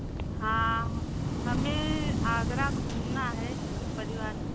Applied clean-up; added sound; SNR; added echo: none; Waves, surf / Wind; -3 dB; none.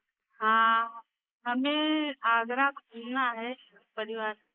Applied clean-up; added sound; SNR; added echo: neural mask model Resemble Enhance denoiser.